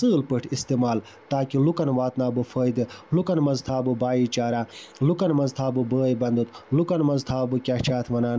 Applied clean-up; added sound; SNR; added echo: none; none; none; none.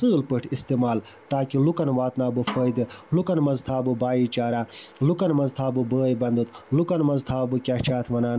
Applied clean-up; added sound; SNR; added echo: none; Snare drum; 14 dB; none.